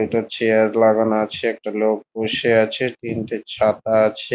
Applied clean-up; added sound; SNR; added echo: none; none; none; none.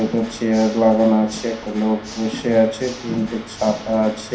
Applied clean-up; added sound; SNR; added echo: none; Water / Mechanisms; 17 dB; reverberation time 0.5 s.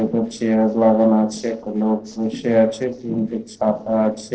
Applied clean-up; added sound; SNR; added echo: neural separator model SepFormer DNS4.